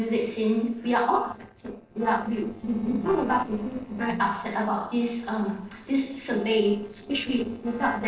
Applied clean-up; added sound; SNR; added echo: neural separator model SepFormer DNS4.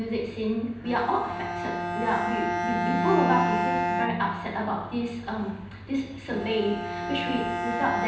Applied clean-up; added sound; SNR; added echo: none; Bowed string instrument; 2 dB; reverberation time 0.9 s.